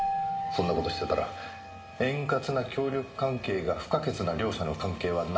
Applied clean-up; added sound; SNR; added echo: none; Keyboard (musical); 8 dB; reverberation time 1.6 s.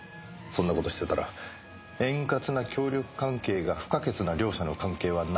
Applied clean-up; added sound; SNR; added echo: none; none; none; none.